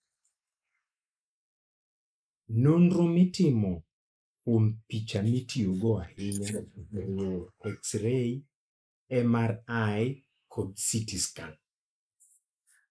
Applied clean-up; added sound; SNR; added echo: neural mask model Resemble Enhance denoiser.